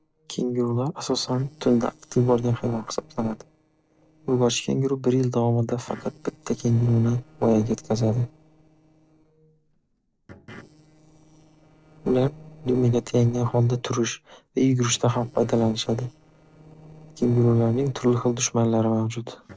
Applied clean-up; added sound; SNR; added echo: neural separator model SepFormer DNS4.